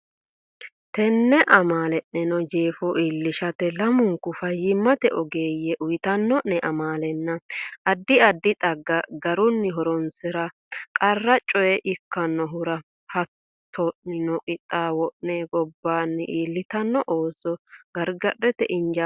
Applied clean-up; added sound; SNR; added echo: none; none; none; none.